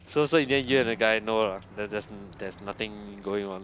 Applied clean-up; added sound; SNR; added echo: none; Sliding door; 19 dB; none.